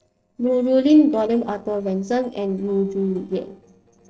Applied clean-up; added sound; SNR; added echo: neural separator model SepFormer DNS4.